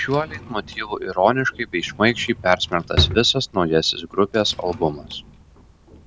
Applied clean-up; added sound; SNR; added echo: none; Drawer open or close; 11 dB; none.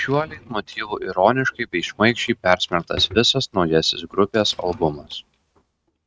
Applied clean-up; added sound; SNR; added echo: neural mask model RNNoise.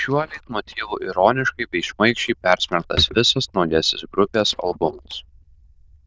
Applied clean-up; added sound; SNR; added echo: neural diffusion model UNIVERSE++.